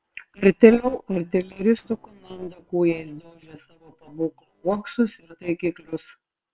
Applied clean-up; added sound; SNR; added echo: neural separator model SepFormer WHAM!.